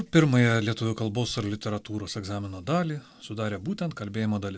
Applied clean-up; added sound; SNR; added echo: none; none; none; none.